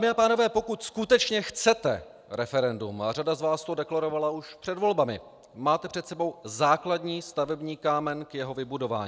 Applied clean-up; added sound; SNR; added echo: none; none; none; none.